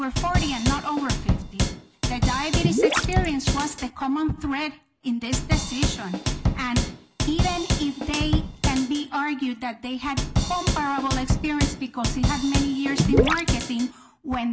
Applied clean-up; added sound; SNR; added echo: none; Drum / Drum kit + Gurgling / Liquid; -3 dB; none.